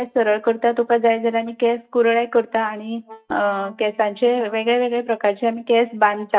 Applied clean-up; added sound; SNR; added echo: neural mask model DeepFilterNet 3.